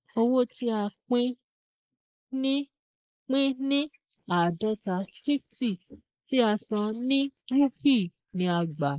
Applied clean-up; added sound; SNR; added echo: neural mask model Resemble Enhance denoiser.